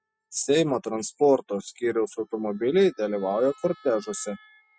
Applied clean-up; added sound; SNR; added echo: classical method spectral subtraction.